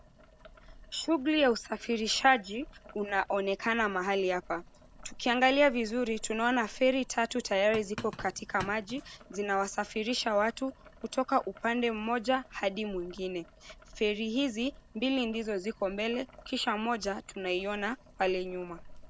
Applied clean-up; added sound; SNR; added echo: none; Boiling; 19 dB; none.